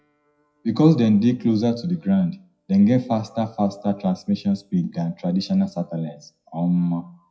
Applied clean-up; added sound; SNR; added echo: classical method WPE with log-MMSE.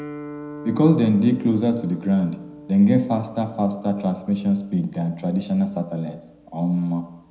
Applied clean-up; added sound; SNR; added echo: none; Guitar; 18 dB; reverberation time 0.7 s.